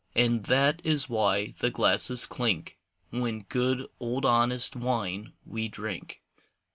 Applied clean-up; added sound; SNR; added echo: none; none; none; none.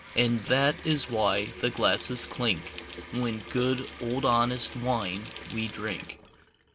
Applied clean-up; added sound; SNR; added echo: none; Sink (filling or washing) / Water tap, faucet; 14 dB; none.